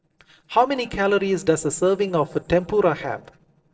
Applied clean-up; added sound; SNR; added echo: neural separator model SepFormer DNS4.